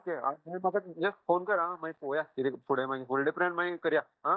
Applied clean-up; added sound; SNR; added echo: neural mask model DeepFilterNet 3.